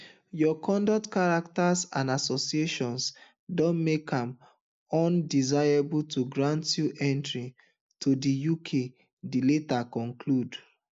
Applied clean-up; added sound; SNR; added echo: none; none; none; none.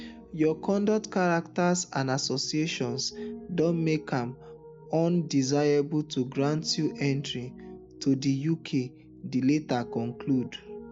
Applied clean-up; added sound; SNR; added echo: none; Piano; 17 dB; none.